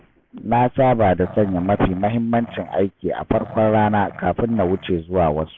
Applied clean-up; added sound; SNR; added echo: none; Growling; 19 dB; none.